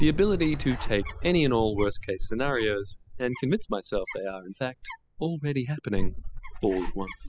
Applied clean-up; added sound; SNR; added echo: classical method spectral subtraction.